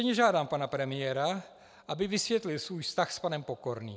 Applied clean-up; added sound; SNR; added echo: none; none; none; none.